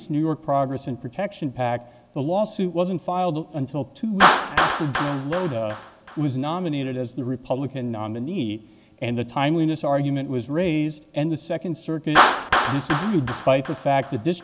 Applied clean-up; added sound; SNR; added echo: none; Clapping; 3 dB; none.